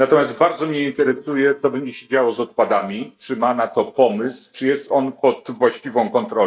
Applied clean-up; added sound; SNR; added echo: neural mask model DeepFilterNet 3.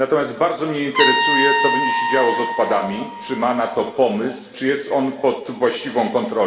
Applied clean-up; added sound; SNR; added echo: none; Trumpet; 4 dB; reverberation time 2.1 s.